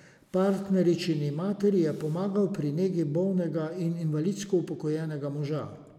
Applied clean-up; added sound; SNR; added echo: none; none; none; none.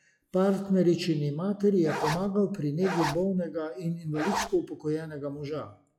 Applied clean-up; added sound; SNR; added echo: classical method log-MMSE.